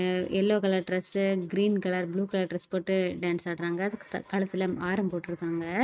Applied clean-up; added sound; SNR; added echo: neural mask model RNNoise.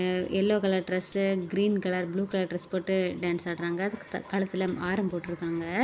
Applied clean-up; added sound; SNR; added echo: none; Tambourine; 19 dB; none.